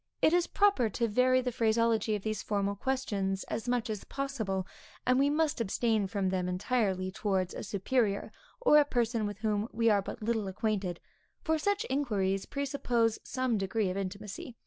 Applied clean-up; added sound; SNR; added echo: none; none; none; none.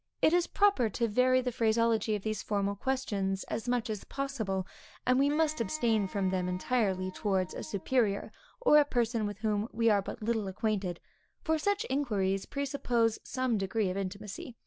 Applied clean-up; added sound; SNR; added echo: none; Wind instrument, woodwind instrument; 20 dB; none.